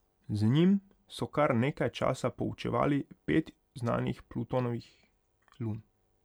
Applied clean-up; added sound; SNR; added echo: none; none; none; none.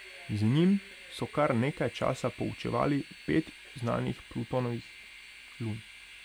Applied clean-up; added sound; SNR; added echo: none; Train; 18 dB; none.